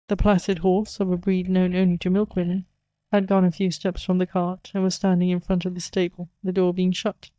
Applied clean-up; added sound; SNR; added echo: neural mask model DeepFilterNet 3.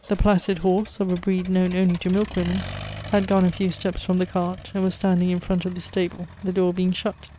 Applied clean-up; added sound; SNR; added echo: none; Accelerating, revving, vroom; 16 dB; none.